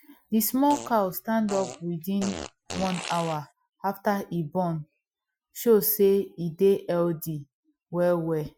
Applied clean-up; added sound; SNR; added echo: classical method Wiener filter.